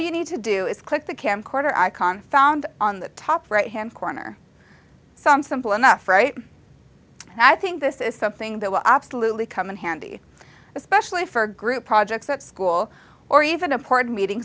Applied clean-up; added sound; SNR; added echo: none; none; none; none.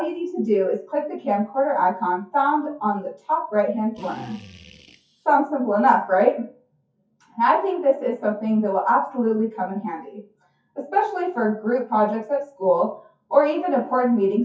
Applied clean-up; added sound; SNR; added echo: classical method WPE with log-MMSE.